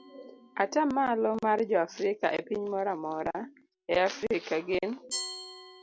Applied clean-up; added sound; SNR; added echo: none; Glass; 16 dB; none.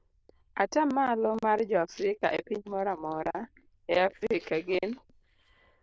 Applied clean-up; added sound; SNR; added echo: neural diffusion model UNIVERSE++.